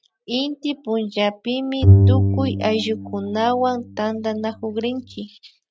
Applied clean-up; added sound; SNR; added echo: neural mask model RNNoise.